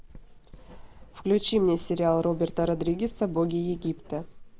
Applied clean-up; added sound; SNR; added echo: none; Writing; 16 dB; none.